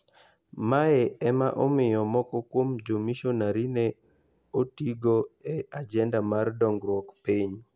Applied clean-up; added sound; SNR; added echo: none; none; none; none.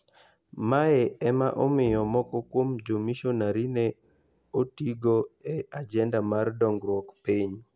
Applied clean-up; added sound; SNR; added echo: none; Bowed string instrument; 19 dB; none.